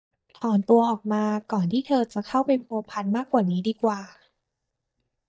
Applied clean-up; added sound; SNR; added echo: neural mask model DeepFilterNet 3.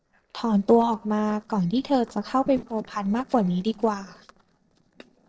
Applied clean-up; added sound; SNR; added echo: neural separator model SepFormer DNS4.